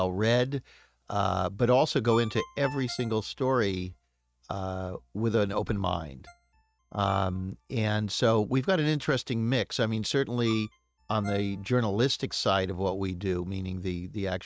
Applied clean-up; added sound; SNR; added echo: neural mask model RNNoise.